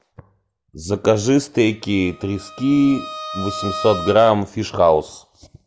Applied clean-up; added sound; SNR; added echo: none; Bowed string instrument; 13 dB; none.